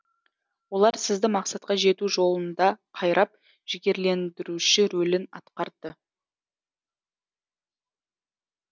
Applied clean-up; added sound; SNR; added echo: none; none; none; none.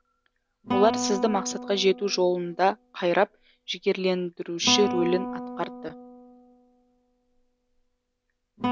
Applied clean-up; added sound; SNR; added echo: none; Guitar; 7 dB; none.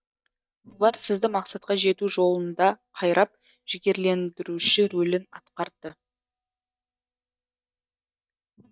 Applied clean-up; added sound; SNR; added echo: neural mask model DeepFilterNet 3.